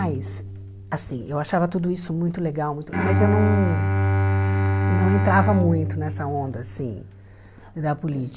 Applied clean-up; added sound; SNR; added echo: none; Bowed string instrument; -1 dB; none.